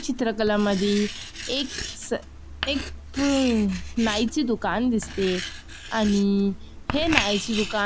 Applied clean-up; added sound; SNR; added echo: none; Writing; 8 dB; none.